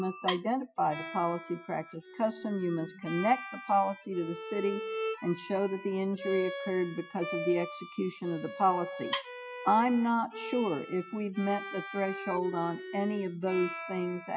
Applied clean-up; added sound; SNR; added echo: classical method Wiener filter.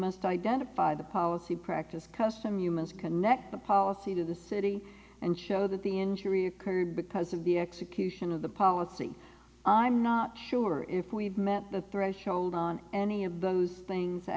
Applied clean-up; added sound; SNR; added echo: none; none; none; none.